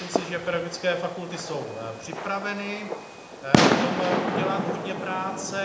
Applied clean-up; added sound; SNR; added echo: none; Fireworks; -3 dB; reverberation time 0.8 s.